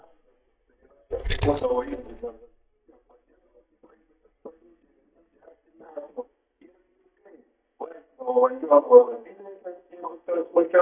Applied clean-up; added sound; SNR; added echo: neural mask model DeepFilterNet 3.